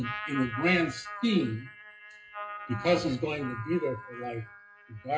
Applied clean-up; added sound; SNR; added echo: classical method WPE with log-MMSE.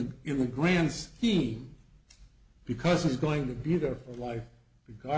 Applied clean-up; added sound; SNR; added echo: none; none; none; none.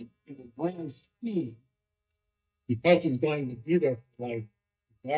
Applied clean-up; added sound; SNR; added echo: neural mask model DeepFilterNet 3.